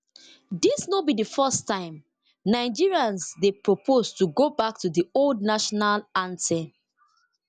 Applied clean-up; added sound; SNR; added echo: none; none; none; none.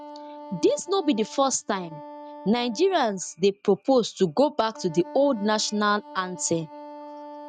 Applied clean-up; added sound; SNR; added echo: neural mask model RNNoise.